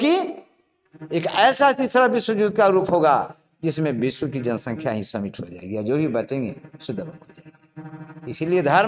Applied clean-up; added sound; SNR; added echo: neural mask model RNNoise.